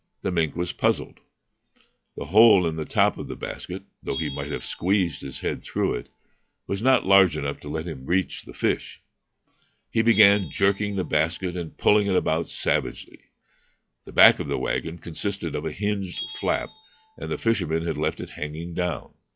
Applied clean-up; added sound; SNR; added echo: classical method log-MMSE.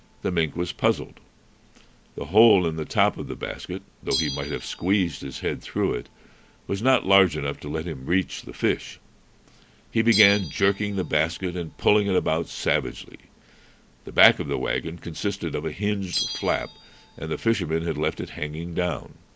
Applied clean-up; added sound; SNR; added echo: none; Bell; 16 dB; none.